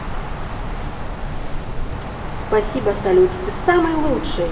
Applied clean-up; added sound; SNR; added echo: none; Wind; 3 dB; reverberation time 1.2 s.